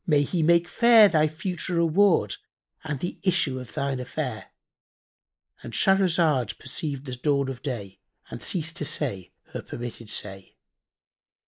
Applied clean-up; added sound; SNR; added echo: neural mask model Resemble Enhance denoiser.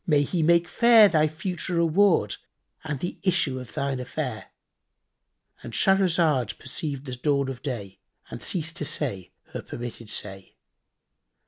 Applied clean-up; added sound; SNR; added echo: none; none; none; none.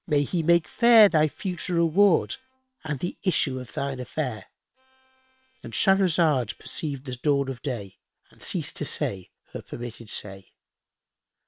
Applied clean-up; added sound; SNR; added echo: neural separator model SepFormer WHAM!.